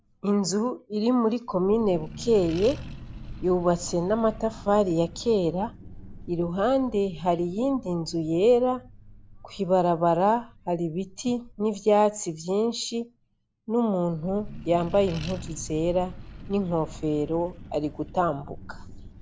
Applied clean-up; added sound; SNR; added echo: none; Accelerating, revving, vroom; 16 dB; none.